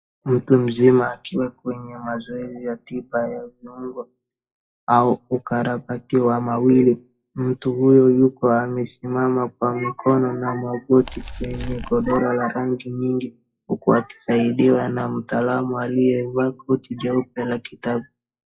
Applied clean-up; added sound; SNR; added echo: classical method WPE with log-MMSE.